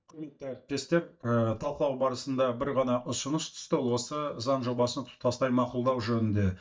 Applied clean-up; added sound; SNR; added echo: neural mask model DeepFilterNet 3.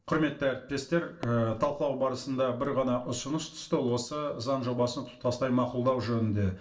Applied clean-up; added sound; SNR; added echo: neural separator model SepFormer DNS4.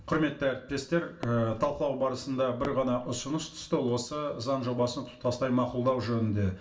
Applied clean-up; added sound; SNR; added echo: none; Fireworks; 17 dB; reverberation time 0.2 s.